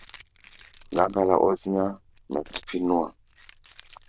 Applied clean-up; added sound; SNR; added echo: neural diffusion model UNIVERSE++.